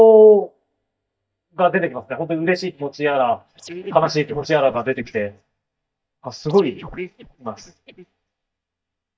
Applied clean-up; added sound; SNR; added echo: neural mask model DeepFilterNet 3.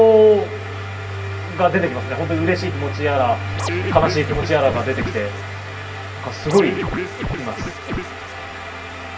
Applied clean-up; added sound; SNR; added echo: none; Scratching (performance technique); 7 dB; reverberation time 0.2 s.